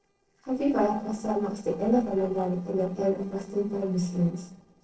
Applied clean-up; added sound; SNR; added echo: neural separator model SepFormer DNS4.